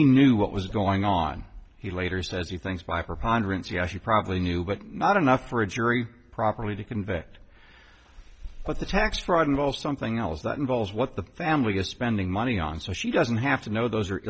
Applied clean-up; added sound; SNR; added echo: none; Whoosh, swoosh, swish; 17 dB; none.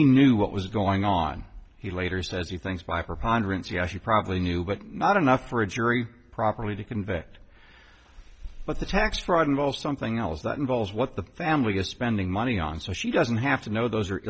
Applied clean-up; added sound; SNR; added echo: none; none; none; none.